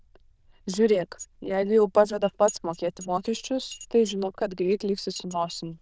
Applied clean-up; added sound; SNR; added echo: neural diffusion model UNIVERSE++.